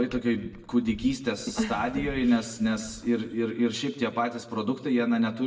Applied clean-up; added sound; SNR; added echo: none; Glass; 19 dB; reverberation time 0.7 s.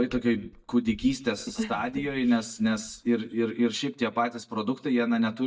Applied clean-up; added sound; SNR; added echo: neural mask model DeepFilterNet 3.